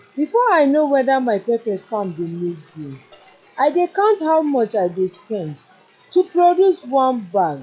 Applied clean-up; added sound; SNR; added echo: classical method log-MMSE.